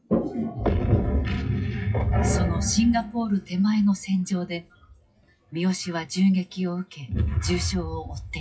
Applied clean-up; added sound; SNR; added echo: classical method WPE with log-MMSE.